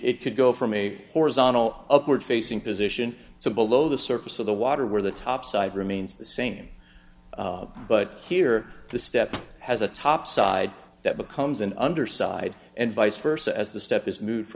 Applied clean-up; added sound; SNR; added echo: none; Microwave oven; 19 dB; none.